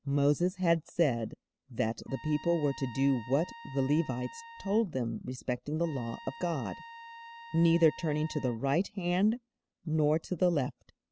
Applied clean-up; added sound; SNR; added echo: none; Trumpet; 18 dB; none.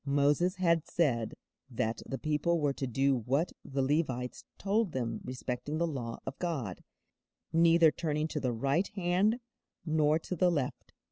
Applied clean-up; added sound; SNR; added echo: none; none; none; none.